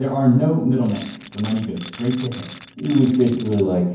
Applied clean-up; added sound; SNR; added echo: none; Tools; 16 dB; reverberation time 0.9 s.